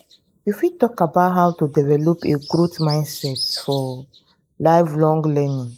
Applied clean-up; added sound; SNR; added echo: neural mask model Resemble Enhance denoiser.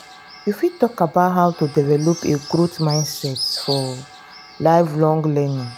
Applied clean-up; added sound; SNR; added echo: none; Bird; 14 dB; none.